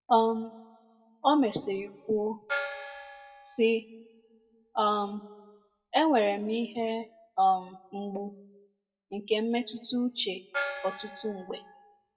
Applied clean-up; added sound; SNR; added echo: classical method WPE with log-MMSE.